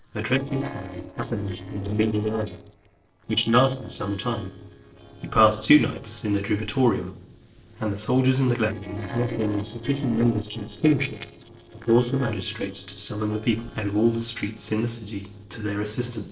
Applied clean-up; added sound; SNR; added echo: neural separator model SepFormer DNS4.